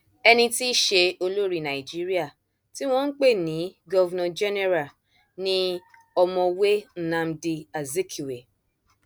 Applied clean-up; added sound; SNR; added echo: none; none; none; none.